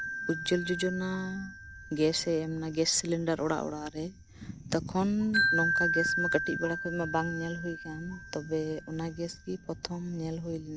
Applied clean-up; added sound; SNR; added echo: none; Wind chime; 4 dB; none.